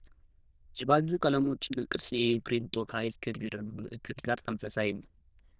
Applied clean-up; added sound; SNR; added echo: neural diffusion model UNIVERSE++.